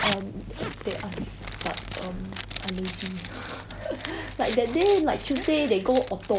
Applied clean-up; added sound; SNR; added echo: none; Zipper (clothing); 7 dB; none.